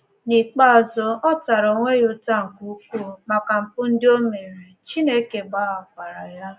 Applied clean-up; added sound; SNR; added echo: none; none; none; none.